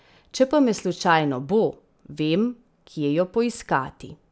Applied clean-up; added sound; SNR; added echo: none; none; none; none.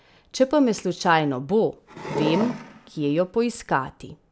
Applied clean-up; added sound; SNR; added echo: none; Wood; 7 dB; none.